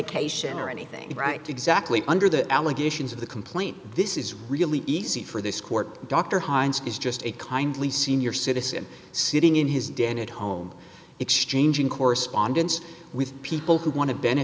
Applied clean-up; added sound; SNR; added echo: none; none; none; none.